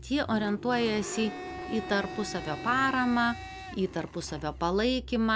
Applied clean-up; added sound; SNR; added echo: none; Domestic sounds, home sounds + Engine starting / Car; 11 dB; none.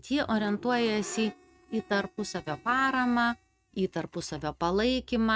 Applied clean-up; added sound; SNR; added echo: neural mask model RNNoise.